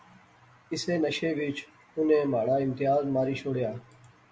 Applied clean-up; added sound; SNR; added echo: none; none; none; none.